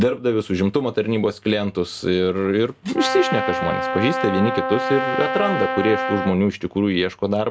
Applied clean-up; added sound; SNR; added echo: none; Brass instrument; 3 dB; none.